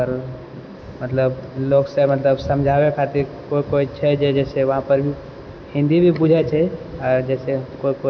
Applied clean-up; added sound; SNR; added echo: none; none; none; none.